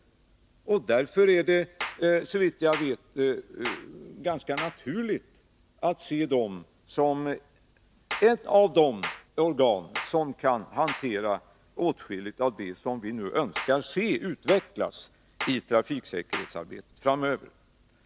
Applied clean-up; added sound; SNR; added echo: none; Clapping; 13 dB; none.